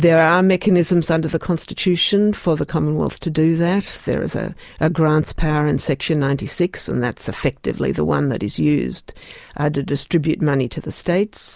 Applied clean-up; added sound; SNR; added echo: none; none; none; none.